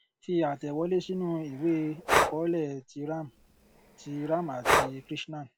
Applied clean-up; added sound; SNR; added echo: none; Breathing; 0 dB; none.